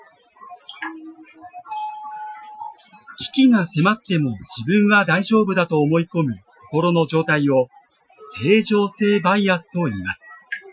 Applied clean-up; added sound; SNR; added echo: classical method Wiener filter.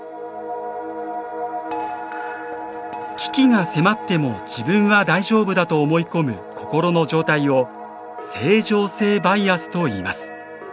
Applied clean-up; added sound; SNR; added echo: none; none; none; none.